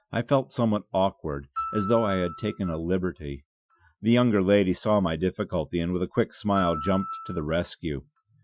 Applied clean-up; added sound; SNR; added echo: classical method Wiener filter.